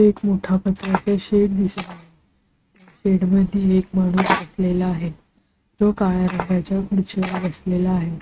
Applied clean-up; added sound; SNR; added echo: neural mask model RNNoise.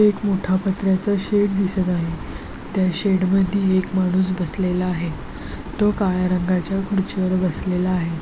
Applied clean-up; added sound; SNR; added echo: none; none; none; none.